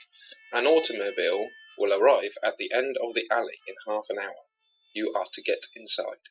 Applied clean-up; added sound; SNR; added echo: classical method Wiener filter.